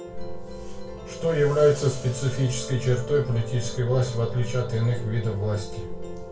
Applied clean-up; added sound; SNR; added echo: none; Musical instrument; 13 dB; reverberation time 0.3 s.